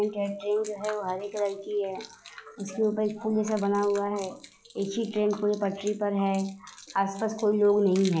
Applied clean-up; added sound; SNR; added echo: classical method log-MMSE.